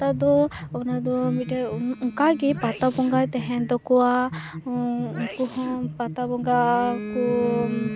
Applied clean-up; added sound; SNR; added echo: none; Telephone + Sneeze; 13 dB; none.